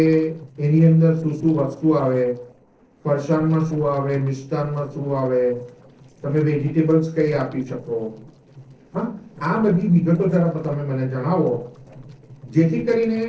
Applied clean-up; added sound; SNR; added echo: neural separator model SepFormer DNS4.